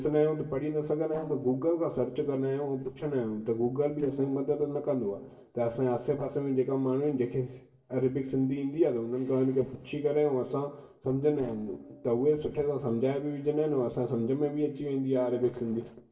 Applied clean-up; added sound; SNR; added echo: neural separator model SepFormer DNS4.